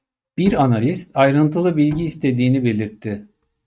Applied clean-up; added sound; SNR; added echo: neural mask model RNNoise.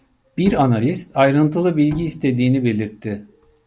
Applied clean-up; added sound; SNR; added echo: none; Bowed string instrument; 19 dB; none.